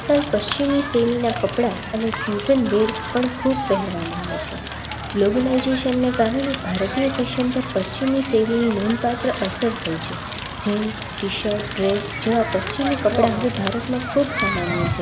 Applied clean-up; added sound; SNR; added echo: none; Crackle; 6 dB; none.